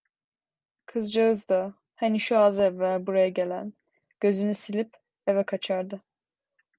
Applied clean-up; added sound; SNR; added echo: none; none; none; none.